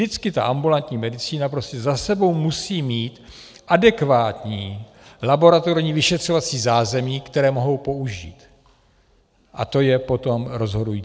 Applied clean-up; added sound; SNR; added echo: none; none; none; none.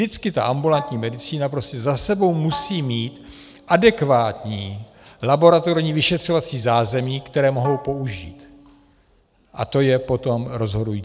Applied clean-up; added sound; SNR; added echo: none; Bowed string instrument; 17 dB; none.